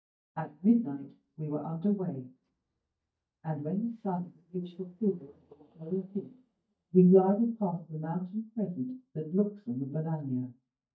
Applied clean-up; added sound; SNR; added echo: neural mask model DeepFilterNet 3.